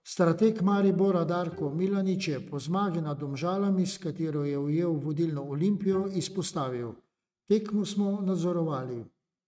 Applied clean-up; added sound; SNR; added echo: neural mask model RNNoise.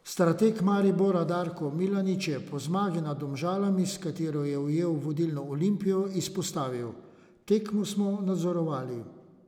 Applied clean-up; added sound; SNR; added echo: none; none; none; none.